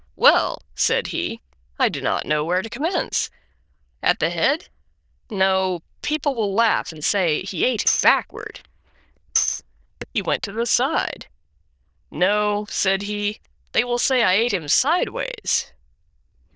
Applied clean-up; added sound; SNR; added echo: neural diffusion model UNIVERSE++.